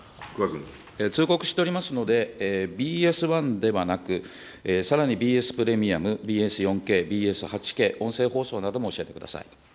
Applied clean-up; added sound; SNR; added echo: none; none; none; none.